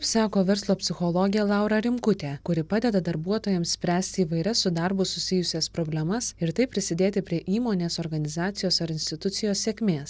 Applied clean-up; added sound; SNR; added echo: none; none; none; none.